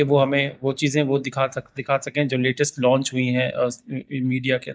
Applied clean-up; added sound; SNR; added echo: neural mask model DeepFilterNet 3.